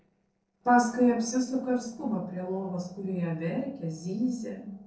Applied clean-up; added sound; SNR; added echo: neural separator model SepFormer DNS4.